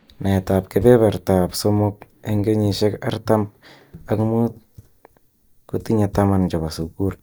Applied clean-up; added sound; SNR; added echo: neural mask model DeepFilterNet 3.